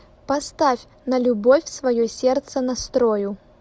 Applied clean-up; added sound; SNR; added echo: none; none; none; none.